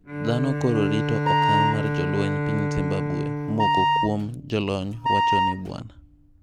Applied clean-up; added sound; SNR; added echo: none; Wind instrument, woodwind instrument + Bowed string instrument; -3 dB; none.